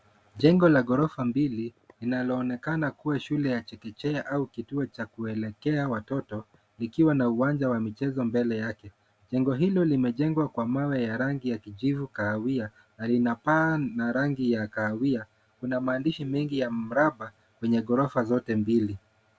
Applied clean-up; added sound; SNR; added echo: none; none; none; none.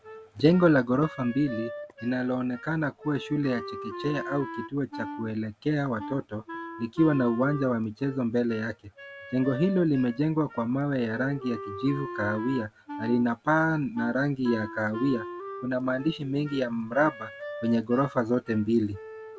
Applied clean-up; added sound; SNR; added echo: none; Wind instrument, woodwind instrument; 13 dB; none.